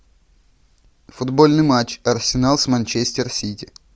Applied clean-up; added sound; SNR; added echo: none; none; none; none.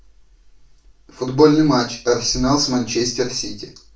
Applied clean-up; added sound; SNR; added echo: none; none; none; reverberation time 0.3 s.